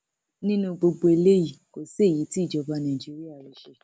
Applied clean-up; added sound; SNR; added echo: none; none; none; none.